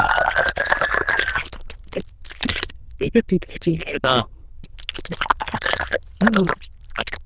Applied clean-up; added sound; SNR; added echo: neural diffusion model UNIVERSE++.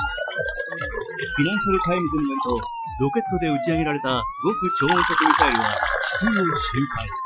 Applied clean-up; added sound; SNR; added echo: classical method Wiener filter.